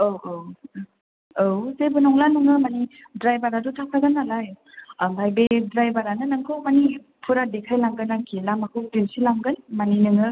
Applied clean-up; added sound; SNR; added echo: none; none; none; none.